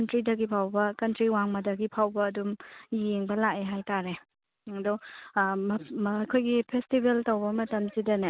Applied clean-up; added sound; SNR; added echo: none; none; none; none.